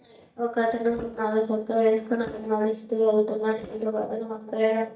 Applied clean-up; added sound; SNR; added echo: neural mask model DeepFilterNet 3.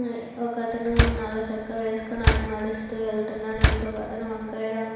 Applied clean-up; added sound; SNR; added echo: none; Slam; -2 dB; reverberation time 1.1 s.